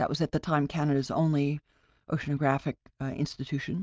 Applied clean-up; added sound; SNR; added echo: none; none; none; none.